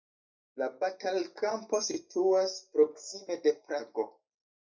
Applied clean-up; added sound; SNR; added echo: neural mask model DeepFilterNet 3.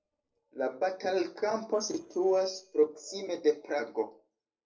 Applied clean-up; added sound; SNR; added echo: neural separator model SepFormer DNS4.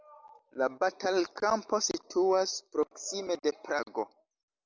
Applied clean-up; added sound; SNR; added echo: none; none; none; none.